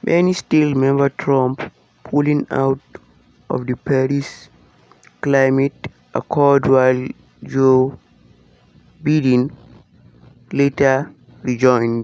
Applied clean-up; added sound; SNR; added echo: none; none; none; none.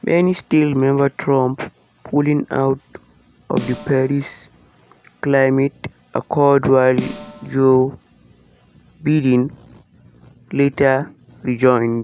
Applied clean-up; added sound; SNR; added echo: none; Snare drum; 13 dB; none.